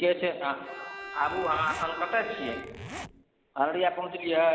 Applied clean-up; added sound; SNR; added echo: none; Zipper (clothing) + Bowed string instrument; 12 dB; none.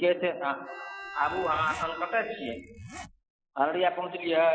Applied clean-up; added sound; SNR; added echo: classical method Wiener filter.